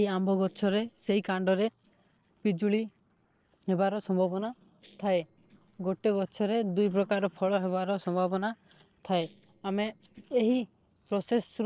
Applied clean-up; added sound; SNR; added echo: neural separator model SepFormer DNS4.